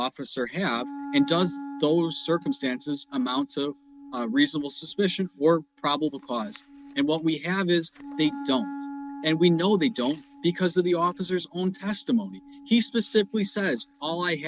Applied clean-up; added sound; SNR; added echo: neural mask model RNNoise.